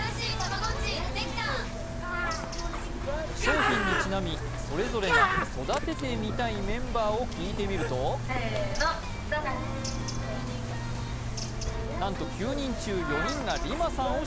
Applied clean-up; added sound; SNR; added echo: none; Bird; -2 dB; none.